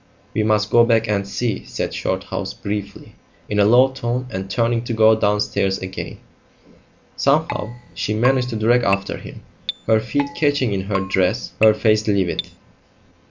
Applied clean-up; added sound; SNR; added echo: none; Keyboard (musical); 13 dB; none.